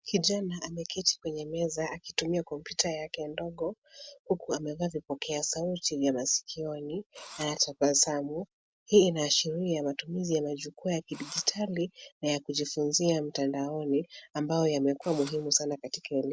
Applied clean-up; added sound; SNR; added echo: neural separator model SepFormer DNS4.